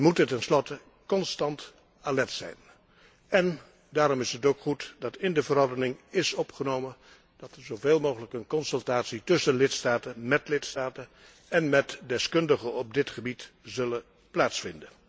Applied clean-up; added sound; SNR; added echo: none; none; none; none.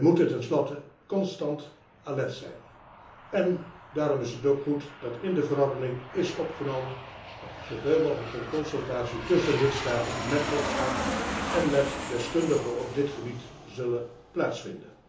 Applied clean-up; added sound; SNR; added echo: none; Aircraft; 8 dB; reverberation time 1.2 s.